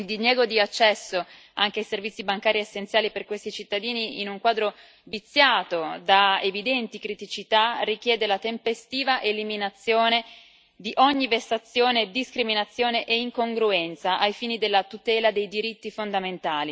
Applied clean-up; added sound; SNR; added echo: none; none; none; none.